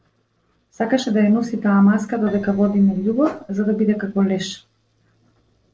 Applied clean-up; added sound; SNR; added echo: neural separator model SepFormer DNS4.